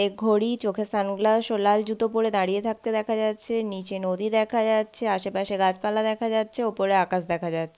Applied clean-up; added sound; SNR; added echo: none; none; none; none.